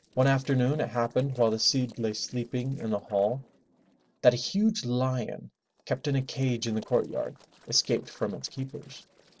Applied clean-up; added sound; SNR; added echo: neural separator model SepFormer DNS4.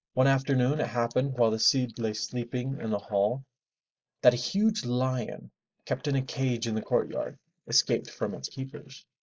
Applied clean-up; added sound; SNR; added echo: neural mask model Resemble Enhance denoiser.